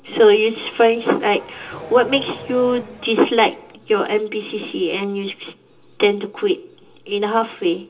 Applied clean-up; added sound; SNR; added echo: none; Accelerating, revving, vroom; 19 dB; reverberation time 0.2 s.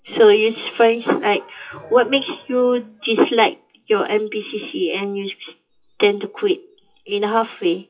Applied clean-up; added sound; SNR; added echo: classical method WPE with log-MMSE.